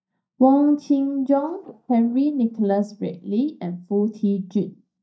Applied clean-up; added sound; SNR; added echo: neural mask model DeepFilterNet 3.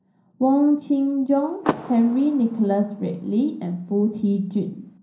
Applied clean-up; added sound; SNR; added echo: none; Car; 13 dB; reverberation time 0.6 s.